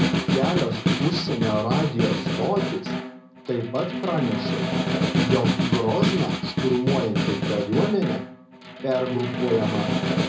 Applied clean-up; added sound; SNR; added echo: none; Snare drum; -1 dB; reverberation time 0.4 s.